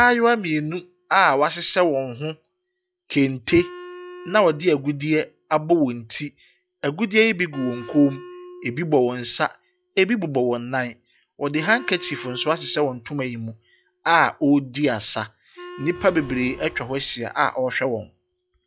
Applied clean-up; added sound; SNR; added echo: classical method log-MMSE.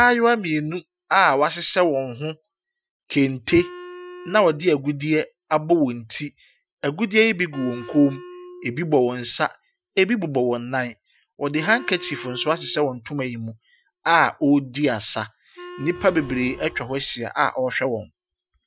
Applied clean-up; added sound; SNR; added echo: classical method Wiener filter.